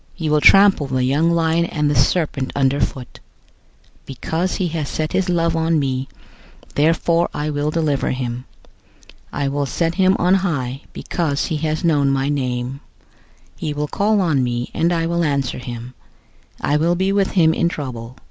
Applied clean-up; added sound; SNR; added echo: none; none; none; none.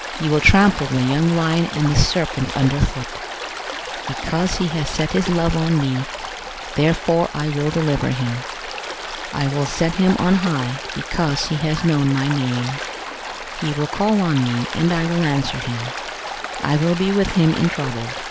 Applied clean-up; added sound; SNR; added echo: none; Stream; 9 dB; none.